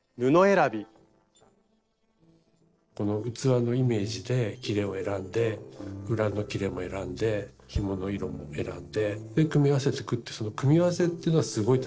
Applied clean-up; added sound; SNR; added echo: neural separator model SepFormer DNS4.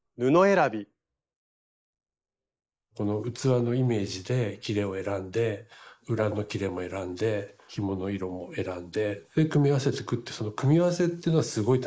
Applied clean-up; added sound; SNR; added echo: neural mask model Resemble Enhance denoiser.